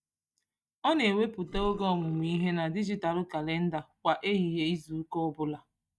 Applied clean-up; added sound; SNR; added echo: neural mask model DeepFilterNet 3.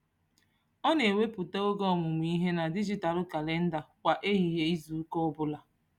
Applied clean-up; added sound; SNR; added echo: none; none; none; none.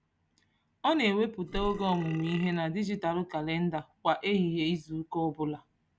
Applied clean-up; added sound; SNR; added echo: none; Burping, eructation; 11 dB; none.